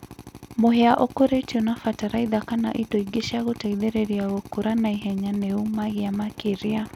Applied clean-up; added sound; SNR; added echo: none; Drill; 19 dB; none.